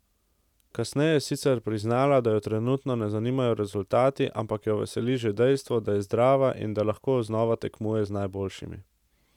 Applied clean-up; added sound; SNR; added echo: none; none; none; none.